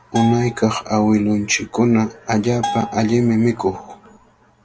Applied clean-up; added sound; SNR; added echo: none; Bell; 11 dB; none.